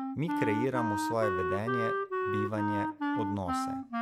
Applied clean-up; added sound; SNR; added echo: none; Wind instrument, woodwind instrument; -2 dB; none.